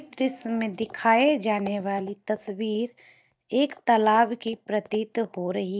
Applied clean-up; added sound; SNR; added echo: neural mask model DeepFilterNet 3.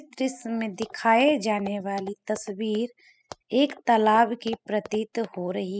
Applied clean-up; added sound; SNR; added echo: classical method spectral subtraction.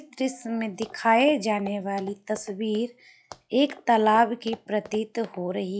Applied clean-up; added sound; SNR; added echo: classical method log-MMSE.